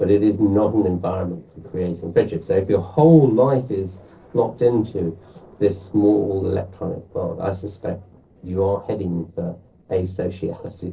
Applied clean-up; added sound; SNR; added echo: neural separator model SepFormer DNS4.